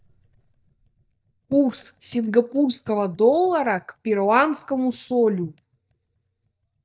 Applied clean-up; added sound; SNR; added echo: neural mask model DeepFilterNet 3.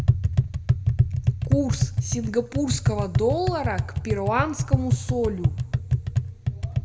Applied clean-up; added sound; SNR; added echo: none; Tap; -4 dB; reverberation time 1.0 s.